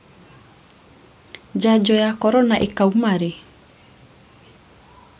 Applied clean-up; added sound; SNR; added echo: none; Drawer open or close; 19 dB; none.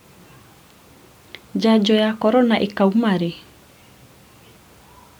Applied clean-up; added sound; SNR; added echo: none; none; none; none.